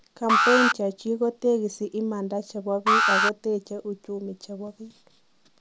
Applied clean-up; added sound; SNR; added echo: none; Alarm; -2 dB; none.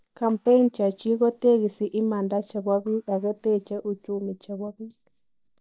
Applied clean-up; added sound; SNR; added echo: neural mask model DeepFilterNet 3.